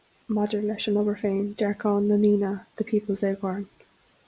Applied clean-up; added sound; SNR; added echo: none; none; none; none.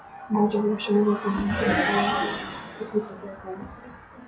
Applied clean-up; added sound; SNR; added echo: classical method WPE with log-MMSE.